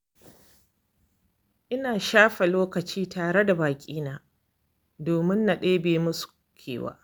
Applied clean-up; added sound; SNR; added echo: none; none; none; none.